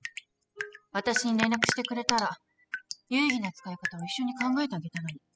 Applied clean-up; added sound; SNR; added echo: classical method spectral subtraction.